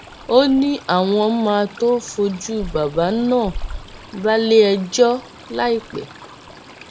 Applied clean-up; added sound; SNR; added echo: none; Stream; 16 dB; none.